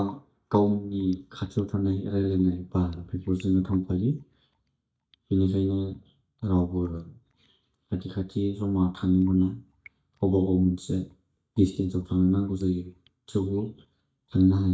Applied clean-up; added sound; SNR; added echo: neural mask model DeepFilterNet 3.